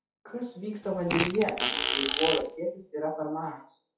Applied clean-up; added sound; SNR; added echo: classical method WPE with log-MMSE.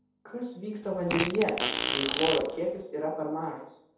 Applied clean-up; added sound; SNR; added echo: none; Fart; 1 dB; reverberation time 0.8 s.